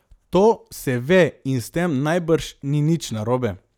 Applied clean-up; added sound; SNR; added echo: none; none; none; none.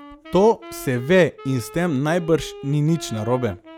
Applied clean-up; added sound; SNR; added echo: none; Wind instrument, woodwind instrument; 18 dB; none.